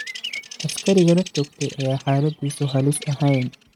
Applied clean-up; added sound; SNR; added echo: neural mask model RNNoise.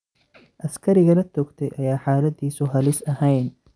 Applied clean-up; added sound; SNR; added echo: none; none; none; none.